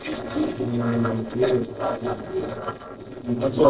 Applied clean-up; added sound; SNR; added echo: neural separator model SepFormer DNS4.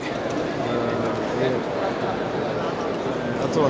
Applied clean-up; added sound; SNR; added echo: none; none; none; none.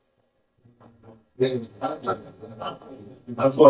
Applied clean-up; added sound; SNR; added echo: neural mask model DeepFilterNet 3.